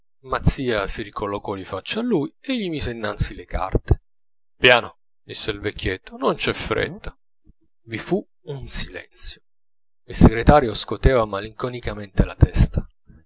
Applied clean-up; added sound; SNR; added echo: none; none; none; none.